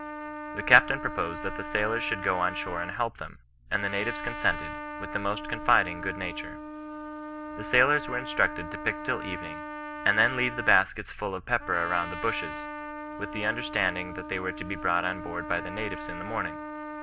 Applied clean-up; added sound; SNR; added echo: none; Trumpet; 9 dB; none.